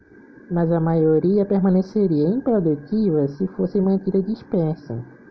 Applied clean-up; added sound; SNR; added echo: none; none; none; none.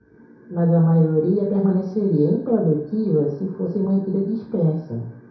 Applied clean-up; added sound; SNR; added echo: none; none; none; reverberation time 0.6 s.